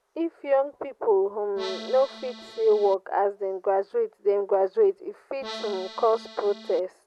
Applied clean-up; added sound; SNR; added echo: none; Accordion; 14 dB; none.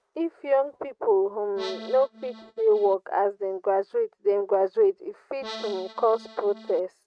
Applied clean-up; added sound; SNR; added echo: neural mask model RNNoise.